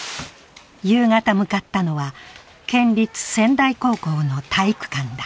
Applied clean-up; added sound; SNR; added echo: none; none; none; none.